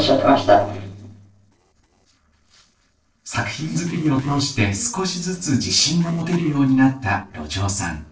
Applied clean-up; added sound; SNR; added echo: neural separator model SepFormer DNS4.